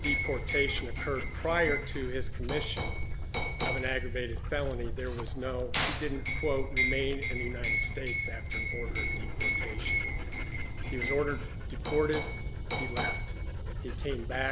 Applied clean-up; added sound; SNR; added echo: none; Dog + Liquid; -3 dB; none.